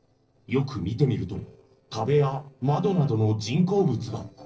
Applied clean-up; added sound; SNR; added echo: neural separator model SepFormer DNS4.